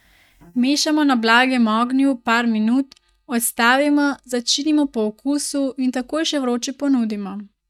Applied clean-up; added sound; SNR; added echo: neural mask model DeepFilterNet 3.